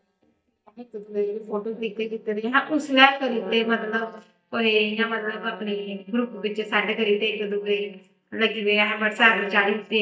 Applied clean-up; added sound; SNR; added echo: neural mask model DeepFilterNet 3.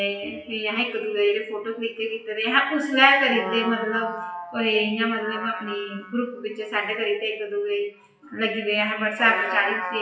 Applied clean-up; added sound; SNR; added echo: classical method WPE with log-MMSE.